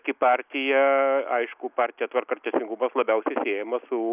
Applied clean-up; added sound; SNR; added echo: none; none; none; none.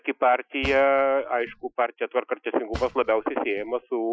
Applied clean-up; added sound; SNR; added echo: classical method Wiener filter.